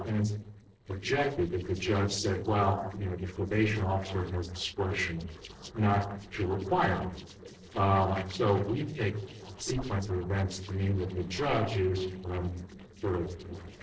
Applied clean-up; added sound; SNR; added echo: neural separator model SepFormer DNS4.